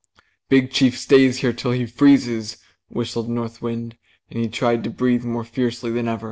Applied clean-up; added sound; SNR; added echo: none; none; none; none.